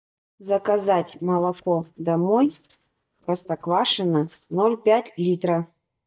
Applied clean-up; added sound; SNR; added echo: neural mask model DeepFilterNet 3.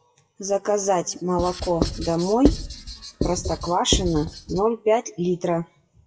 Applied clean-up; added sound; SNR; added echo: classical method WPE with log-MMSE.